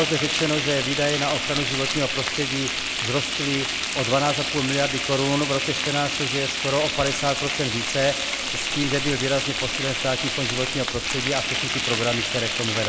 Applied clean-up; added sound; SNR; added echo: none; Frying (food); 0 dB; none.